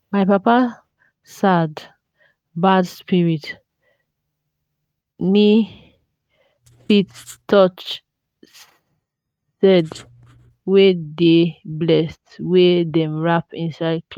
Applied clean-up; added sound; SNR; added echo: neural mask model RNNoise.